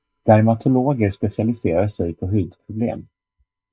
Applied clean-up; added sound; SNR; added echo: neural mask model DeepFilterNet 3.